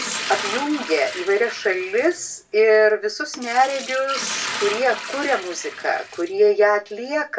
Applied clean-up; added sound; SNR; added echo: none; Liquid; 11 dB; reverberation time 0.2 s.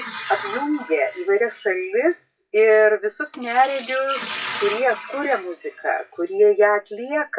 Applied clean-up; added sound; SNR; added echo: classical method WPE with log-MMSE.